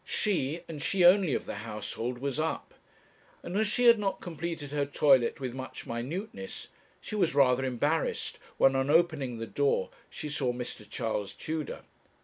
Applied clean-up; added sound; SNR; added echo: none; none; none; none.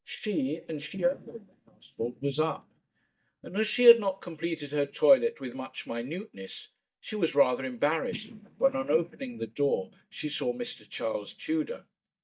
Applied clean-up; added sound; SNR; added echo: neural mask model DeepFilterNet 3.